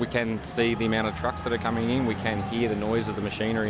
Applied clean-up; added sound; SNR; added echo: none; Cricket; 13 dB; none.